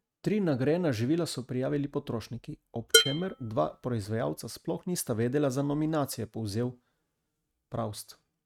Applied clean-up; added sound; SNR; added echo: neural mask model RNNoise.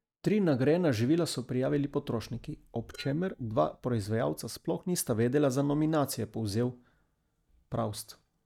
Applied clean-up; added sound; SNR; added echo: neural mask model DeepFilterNet 3.